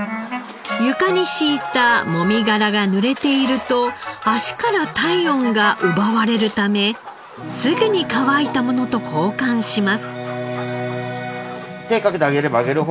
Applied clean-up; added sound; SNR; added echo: none; none; none; none.